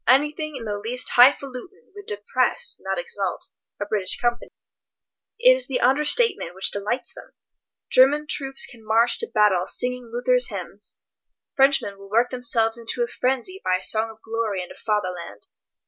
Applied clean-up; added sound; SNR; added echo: none; none; none; none.